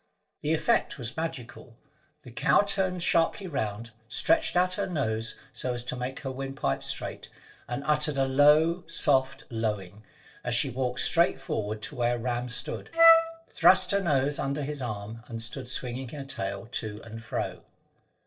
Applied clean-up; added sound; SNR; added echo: neural separator model SepFormer DNS4.